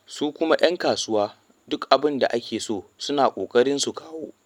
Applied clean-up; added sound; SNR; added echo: none; none; none; none.